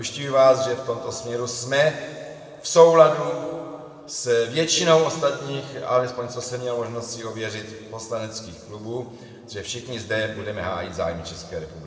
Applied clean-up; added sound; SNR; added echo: none; none; none; reverberation time 1.9 s.